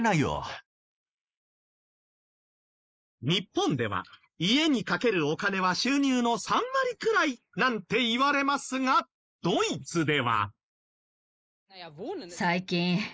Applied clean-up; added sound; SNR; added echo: neural mask model Resemble Enhance denoiser.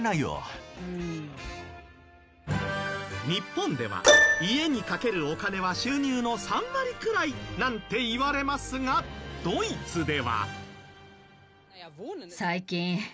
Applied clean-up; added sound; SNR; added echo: none; Keyboard (musical); -2 dB; none.